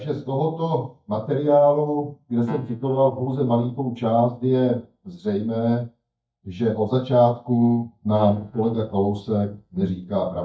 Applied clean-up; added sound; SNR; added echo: neural mask model DeepFilterNet 3.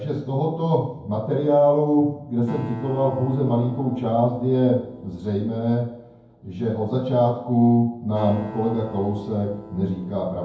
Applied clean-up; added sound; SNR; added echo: none; Acoustic guitar; 18 dB; reverberation time 0.9 s.